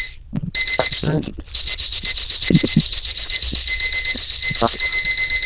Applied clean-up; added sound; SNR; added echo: neural diffusion model UNIVERSE++.